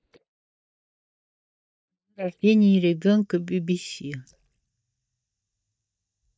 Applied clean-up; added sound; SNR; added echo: neural mask model DeepFilterNet 3.